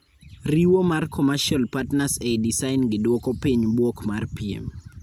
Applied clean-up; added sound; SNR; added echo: none; none; none; none.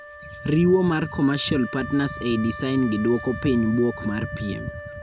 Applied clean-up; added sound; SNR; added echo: none; Wind instrument, woodwind instrument; 14 dB; none.